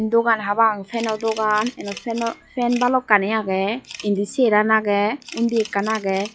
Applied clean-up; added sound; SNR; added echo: classical method log-MMSE.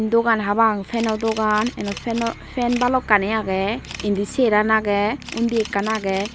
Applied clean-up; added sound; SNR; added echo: none; Camera; 18 dB; none.